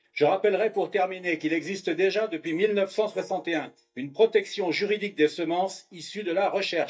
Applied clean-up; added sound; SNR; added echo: neural mask model DeepFilterNet 3.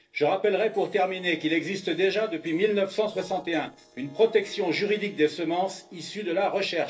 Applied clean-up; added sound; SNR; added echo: neural separator model SepFormer DNS4.